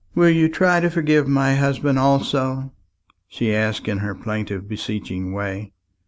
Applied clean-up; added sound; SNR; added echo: none; none; none; none.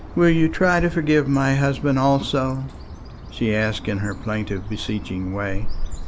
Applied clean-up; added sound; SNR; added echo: none; Bird; 8 dB; none.